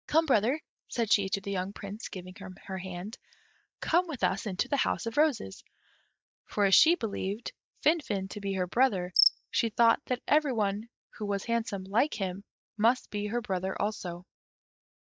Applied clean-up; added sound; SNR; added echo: neural mask model DeepFilterNet 3.